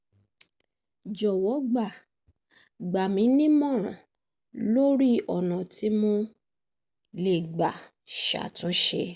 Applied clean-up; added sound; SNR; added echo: none; none; none; none.